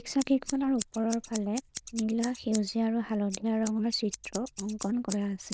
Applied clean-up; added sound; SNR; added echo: neural diffusion model UNIVERSE++.